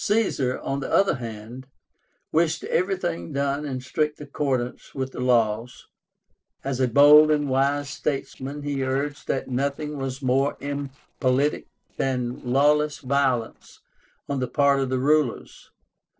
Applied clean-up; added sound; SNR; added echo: neural separator model SepFormer DNS4.